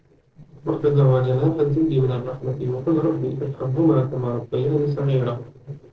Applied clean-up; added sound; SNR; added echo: neural separator model SepFormer DNS4.